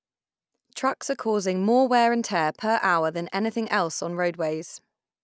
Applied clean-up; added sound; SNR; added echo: none; none; none; none.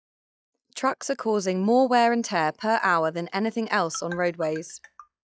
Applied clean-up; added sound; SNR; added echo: classical method log-MMSE.